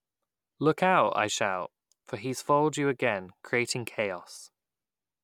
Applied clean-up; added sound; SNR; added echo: none; none; none; none.